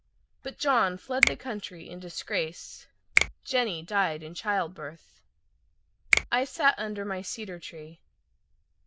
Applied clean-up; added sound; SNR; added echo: neural diffusion model UNIVERSE++.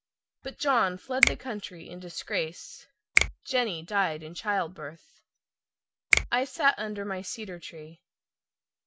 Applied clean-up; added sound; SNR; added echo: none; Finger snapping; -1 dB; none.